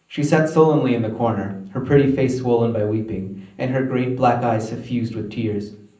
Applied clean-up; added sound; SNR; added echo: none; none; none; reverberation time 0.6 s.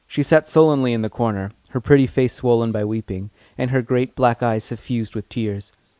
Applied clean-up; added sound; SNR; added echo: none; none; none; none.